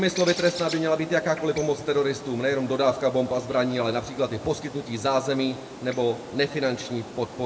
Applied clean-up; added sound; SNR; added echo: none; Bird; 14 dB; reverberation time 1.2 s.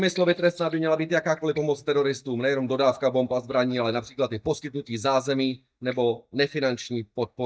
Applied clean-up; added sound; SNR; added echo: neural mask model DeepFilterNet 3.